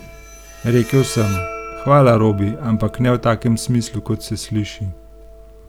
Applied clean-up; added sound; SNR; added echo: none; Bowed string instrument; 16 dB; none.